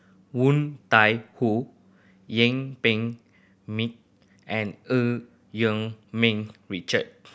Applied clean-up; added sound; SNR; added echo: none; none; none; none.